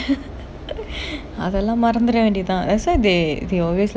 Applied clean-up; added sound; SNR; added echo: none; none; none; none.